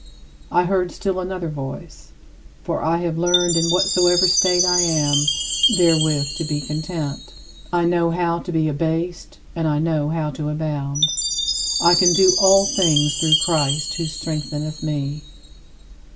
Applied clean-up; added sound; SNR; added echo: none; Chime; 3 dB; none.